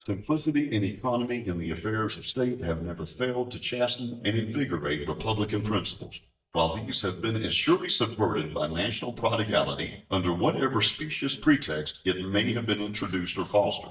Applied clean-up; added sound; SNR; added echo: neural mask model DeepFilterNet 3.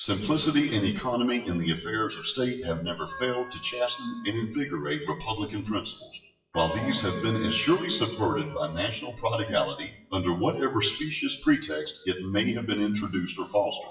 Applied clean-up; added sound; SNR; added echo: classical method WPE with log-MMSE.